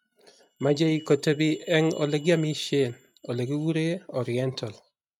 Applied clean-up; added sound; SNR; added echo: neural mask model RNNoise.